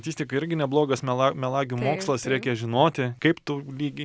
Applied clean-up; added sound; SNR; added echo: none; none; none; none.